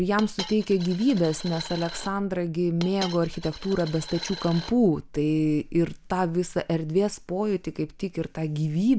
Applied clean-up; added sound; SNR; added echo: none; Coin (dropping); 13 dB; none.